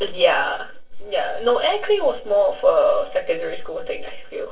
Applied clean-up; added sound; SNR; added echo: neural separator model SepFormer DNS4.